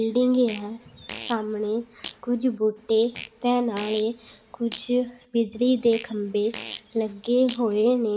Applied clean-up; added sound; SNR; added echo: none; Fart; 18 dB; reverberation time 0.4 s.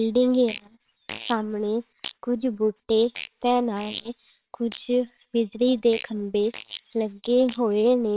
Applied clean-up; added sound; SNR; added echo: neural separator model SepFormer WHAMR!.